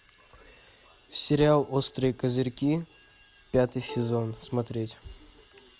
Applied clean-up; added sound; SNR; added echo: none; Plucked string instrument; 19 dB; none.